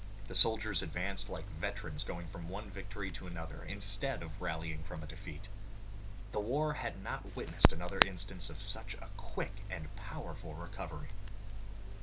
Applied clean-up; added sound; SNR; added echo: none; Crackle; -4 dB; none.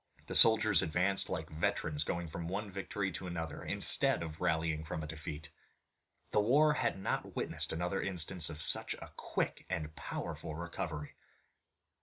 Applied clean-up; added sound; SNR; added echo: none; none; none; none.